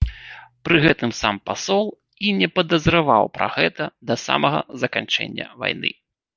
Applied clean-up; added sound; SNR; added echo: none; Bass drum; 11 dB; none.